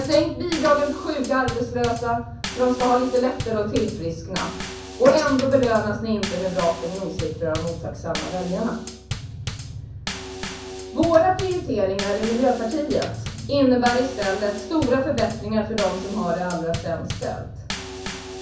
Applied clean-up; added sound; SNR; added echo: none; Bass drum / Snare drum / Drum kit; 9 dB; reverberation time 0.6 s.